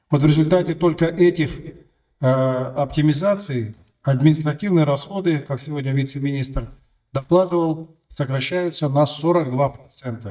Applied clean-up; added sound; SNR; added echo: neural mask model DeepFilterNet 3.